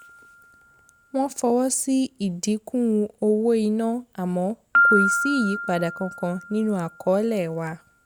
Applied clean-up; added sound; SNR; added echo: none; Piano; 5 dB; none.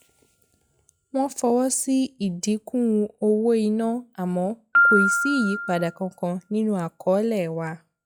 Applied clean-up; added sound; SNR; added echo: classical method log-MMSE.